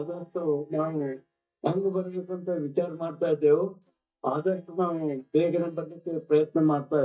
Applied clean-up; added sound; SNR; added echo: neural mask model DeepFilterNet 3.